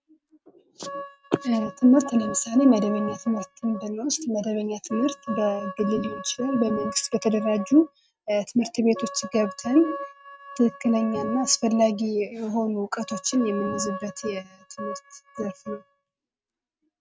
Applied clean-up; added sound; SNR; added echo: neural mask model RNNoise.